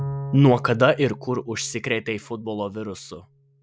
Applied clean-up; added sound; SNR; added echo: none; Bowed string instrument; 13 dB; none.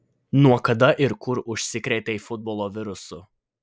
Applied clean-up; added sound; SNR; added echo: none; none; none; none.